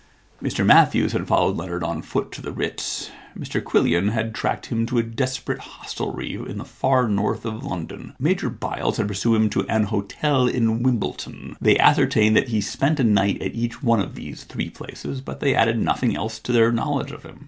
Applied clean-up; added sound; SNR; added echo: none; none; none; none.